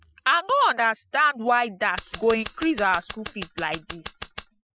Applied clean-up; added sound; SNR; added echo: classical method Wiener filter.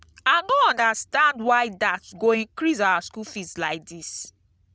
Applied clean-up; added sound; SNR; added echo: none; none; none; none.